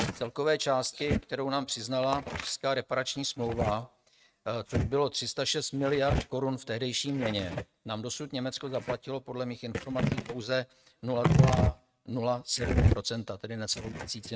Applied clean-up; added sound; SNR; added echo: neural mask model RNNoise.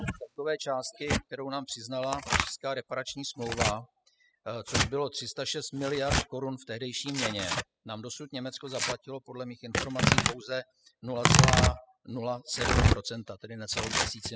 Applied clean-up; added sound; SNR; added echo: classical method spectral subtraction.